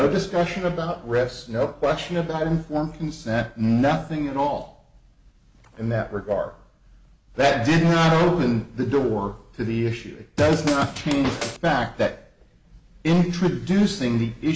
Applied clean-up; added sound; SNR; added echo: none; Scratching (performance technique); 6 dB; none.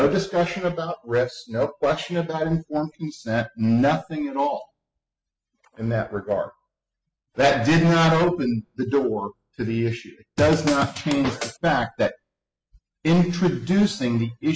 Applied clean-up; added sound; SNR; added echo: classical method spectral subtraction.